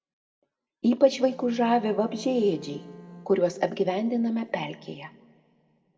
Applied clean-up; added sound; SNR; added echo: none; Bowed string instrument; 19 dB; reverberation time 1.0 s.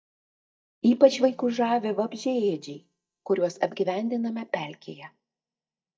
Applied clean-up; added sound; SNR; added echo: neural mask model DeepFilterNet 3.